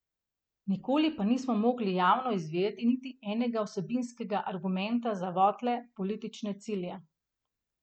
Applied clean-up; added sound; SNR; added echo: none; none; none; none.